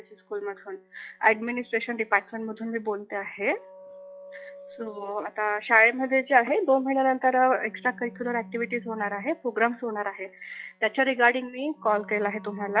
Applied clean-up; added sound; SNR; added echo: classical method log-MMSE.